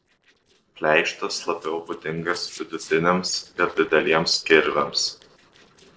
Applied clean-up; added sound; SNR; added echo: neural separator model SepFormer DNS4.